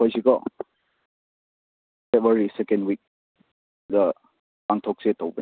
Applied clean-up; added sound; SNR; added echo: none; none; none; none.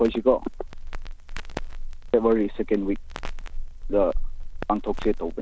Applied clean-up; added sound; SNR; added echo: none; Crackle; 4 dB; none.